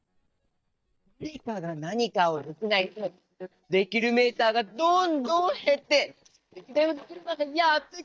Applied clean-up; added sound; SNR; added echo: neural mask model DeepFilterNet 3.